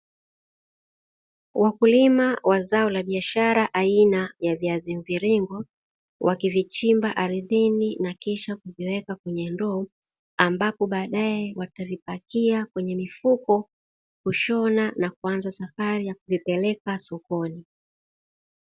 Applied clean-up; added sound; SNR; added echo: none; none; none; none.